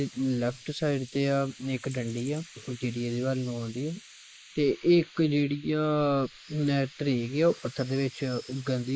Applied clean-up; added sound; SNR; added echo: neural mask model Resemble Enhance denoiser.